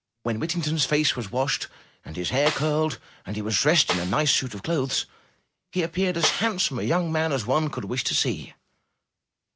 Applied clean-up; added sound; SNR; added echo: none; Snare drum; 9 dB; none.